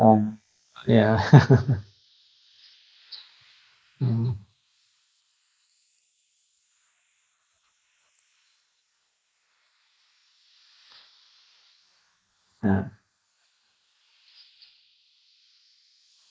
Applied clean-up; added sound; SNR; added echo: neural mask model Resemble Enhance denoiser.